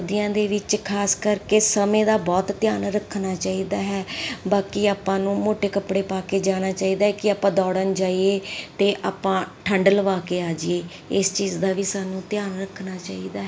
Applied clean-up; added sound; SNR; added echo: none; none; none; none.